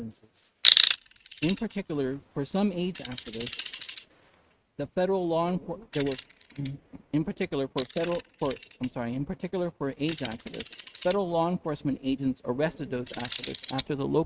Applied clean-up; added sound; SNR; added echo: neural mask model RNNoise.